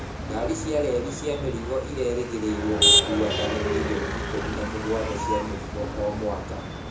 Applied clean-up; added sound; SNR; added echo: none; Motor vehicle (road); -2 dB; reverberation time 0.6 s.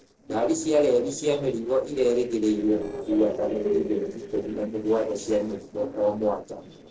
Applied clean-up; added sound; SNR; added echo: neural separator model SepFormer DNS4.